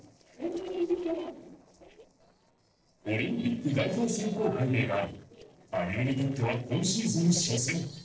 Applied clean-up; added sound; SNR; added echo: neural separator model SepFormer DNS4.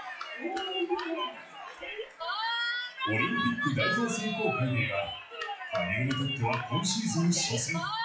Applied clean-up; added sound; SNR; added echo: classical method WPE with log-MMSE.